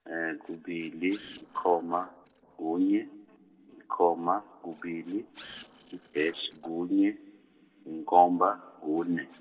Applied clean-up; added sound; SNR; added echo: neural separator model SepFormer DNS4.